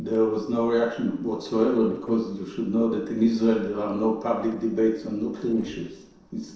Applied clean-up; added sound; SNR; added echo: neural separator model SepFormer DNS4.